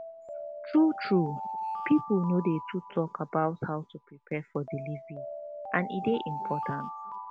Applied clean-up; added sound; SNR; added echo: none; Alarm; 9 dB; none.